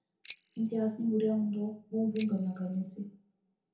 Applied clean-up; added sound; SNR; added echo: none; Bicycle bell; 0 dB; reverberation time 0.7 s.